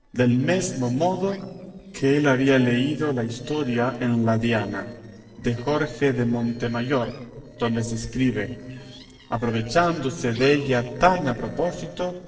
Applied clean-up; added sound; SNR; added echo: neural separator model SepFormer DNS4.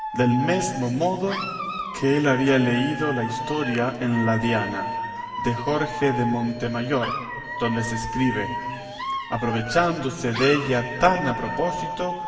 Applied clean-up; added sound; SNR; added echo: none; Alarm / Dog; 7 dB; reverberation time 2.3 s.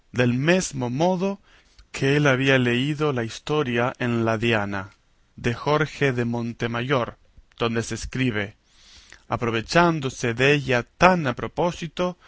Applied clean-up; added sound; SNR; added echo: none; none; none; none.